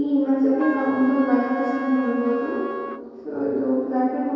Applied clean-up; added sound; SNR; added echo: none; Trumpet; 11 dB; reverberation time 2.2 s.